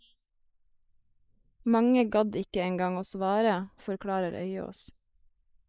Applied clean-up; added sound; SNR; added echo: neural mask model Resemble Enhance denoiser.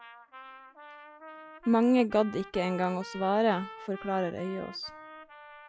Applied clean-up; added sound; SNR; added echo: classical method log-MMSE.